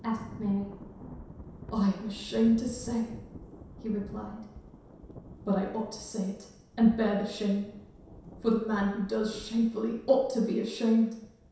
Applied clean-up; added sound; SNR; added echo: none; Thunder / Rain; 17 dB; reverberation time 0.7 s.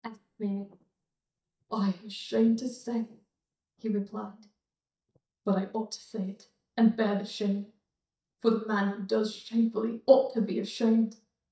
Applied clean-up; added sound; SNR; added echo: neural mask model DeepFilterNet 3.